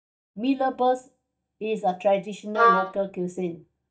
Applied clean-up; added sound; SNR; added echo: neural mask model DeepFilterNet 3.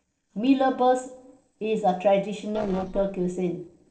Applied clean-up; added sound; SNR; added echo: neural separator model SepFormer DNS4.